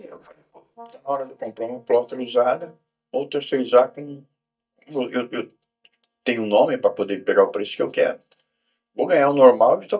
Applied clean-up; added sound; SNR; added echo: neural mask model DeepFilterNet 3.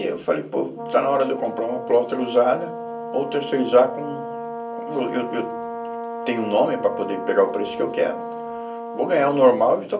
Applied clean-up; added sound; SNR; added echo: none; Brass instrument; 9 dB; reverberation time 0.2 s.